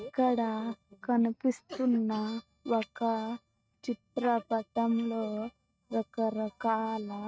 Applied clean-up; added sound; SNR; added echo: neural mask model RNNoise.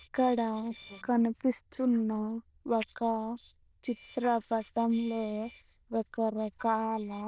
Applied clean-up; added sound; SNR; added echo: neural diffusion model UNIVERSE++.